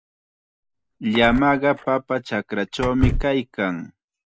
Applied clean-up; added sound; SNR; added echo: none; Door / Car; 6 dB; none.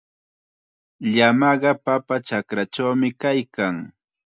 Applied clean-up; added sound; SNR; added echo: none; none; none; none.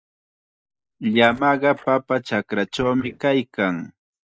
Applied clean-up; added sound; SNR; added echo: neural mask model DeepFilterNet 3.